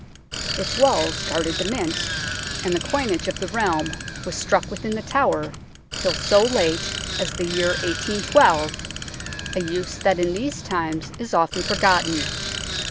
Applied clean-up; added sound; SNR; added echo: none; Bicycle; 6 dB; none.